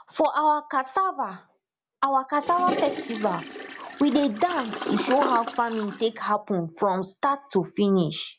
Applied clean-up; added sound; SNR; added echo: none; Toilet flush; 7 dB; none.